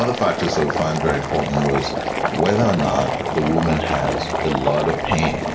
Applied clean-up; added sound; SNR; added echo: none; Boiling; 2 dB; reverberation time 2.3 s.